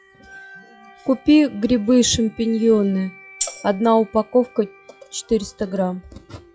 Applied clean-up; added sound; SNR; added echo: classical method log-MMSE.